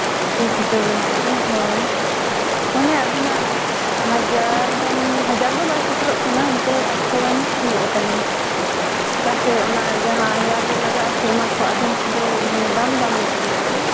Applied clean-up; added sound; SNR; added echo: none; Stream; -4 dB; none.